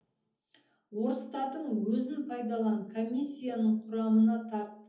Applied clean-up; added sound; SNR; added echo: none; none; none; reverberation time 0.7 s.